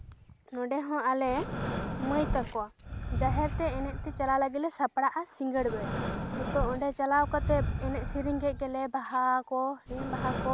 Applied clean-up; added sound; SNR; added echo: none; Breathing; 4 dB; none.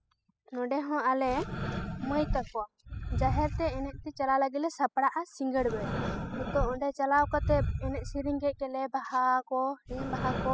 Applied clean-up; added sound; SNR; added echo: classical method spectral subtraction.